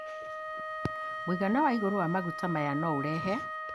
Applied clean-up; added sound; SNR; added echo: none; Wind instrument, woodwind instrument; 6 dB; none.